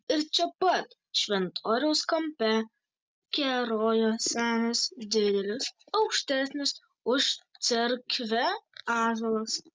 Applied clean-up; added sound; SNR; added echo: none; none; none; none.